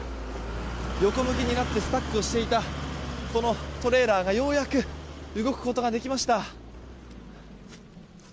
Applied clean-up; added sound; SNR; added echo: none; none; none; none.